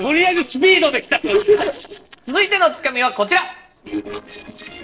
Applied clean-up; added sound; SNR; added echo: neural separator model SepFormer DNS4.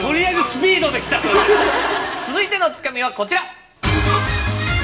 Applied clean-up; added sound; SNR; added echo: none; Bowed string instrument; 8 dB; reverberation time 0.7 s.